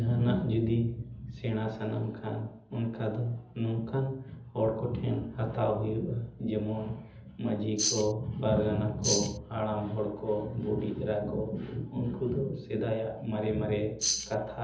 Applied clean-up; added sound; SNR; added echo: none; Tambourine; 0 dB; reverberation time 0.7 s.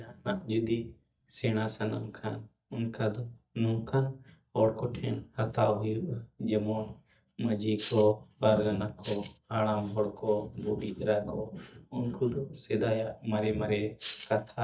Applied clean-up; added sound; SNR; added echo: neural mask model DeepFilterNet 3.